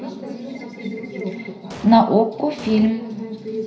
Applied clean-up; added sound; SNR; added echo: none; Explosion; 15 dB; reverberation time 0.5 s.